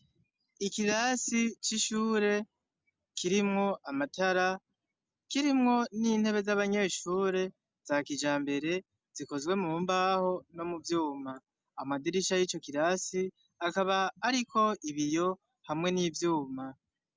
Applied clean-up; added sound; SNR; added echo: none; none; none; none.